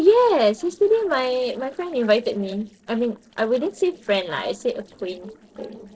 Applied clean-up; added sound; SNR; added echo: neural separator model SepFormer DNS4.